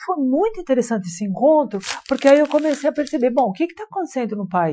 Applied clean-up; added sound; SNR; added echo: classical method Wiener filter.